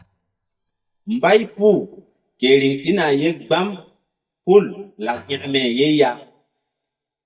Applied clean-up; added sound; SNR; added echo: neural mask model DeepFilterNet 3.